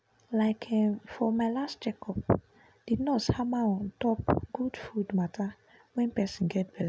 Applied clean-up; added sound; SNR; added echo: none; none; none; none.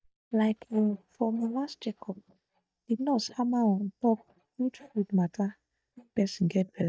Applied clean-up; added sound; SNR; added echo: neural mask model DeepFilterNet 3.